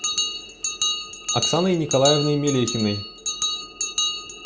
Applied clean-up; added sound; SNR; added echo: none; Bell; 2 dB; none.